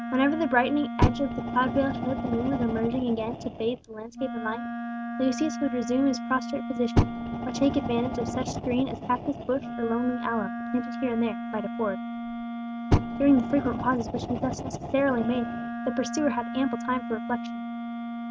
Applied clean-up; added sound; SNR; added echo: none; Fire + Wind instrument, woodwind instrument; 3 dB; none.